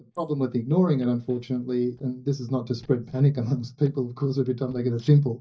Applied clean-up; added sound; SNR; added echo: neural mask model DeepFilterNet 3.